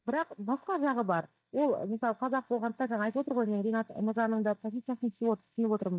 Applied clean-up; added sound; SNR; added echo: neural mask model DeepFilterNet 3.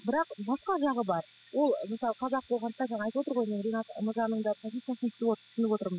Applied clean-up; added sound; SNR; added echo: classical method spectral subtraction.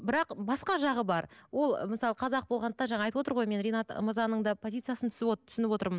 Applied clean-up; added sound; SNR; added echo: none; none; none; none.